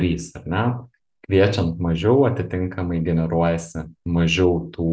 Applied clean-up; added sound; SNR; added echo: none; none; none; none.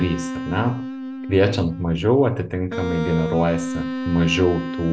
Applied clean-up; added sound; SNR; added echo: none; Wind instrument, woodwind instrument; 7 dB; none.